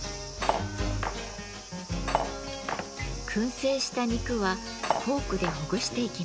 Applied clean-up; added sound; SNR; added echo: none; Cutlery, silverware; 3 dB; none.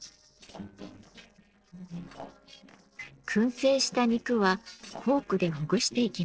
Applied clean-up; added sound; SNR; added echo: neural separator model SepFormer DNS4.